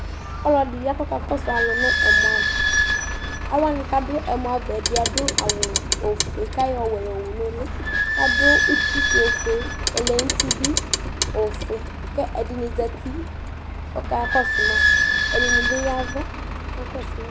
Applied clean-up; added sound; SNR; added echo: none; Squeak / Idling + Clock; -3 dB; none.